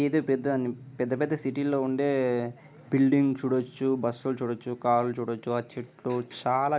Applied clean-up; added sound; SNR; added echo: none; none; none; none.